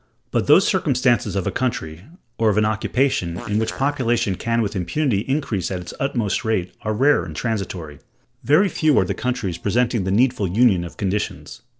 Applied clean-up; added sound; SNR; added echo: neural separator model SepFormer DNS4.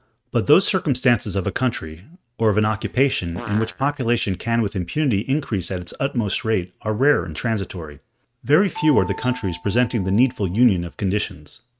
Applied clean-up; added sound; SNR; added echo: neural mask model RNNoise.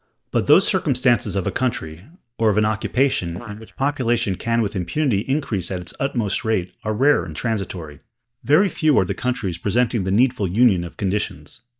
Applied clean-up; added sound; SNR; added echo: neural mask model DeepFilterNet 3.